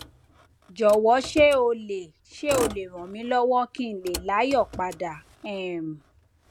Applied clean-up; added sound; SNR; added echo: none; Motor vehicle (road); 15 dB; none.